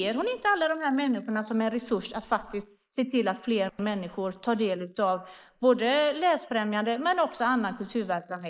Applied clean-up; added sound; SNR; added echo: neural mask model Resemble Enhance denoiser.